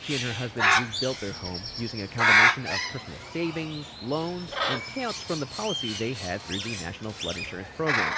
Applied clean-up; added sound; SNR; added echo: none; Bird; -4 dB; none.